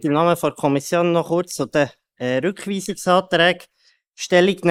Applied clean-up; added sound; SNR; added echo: neural mask model Resemble Enhance denoiser.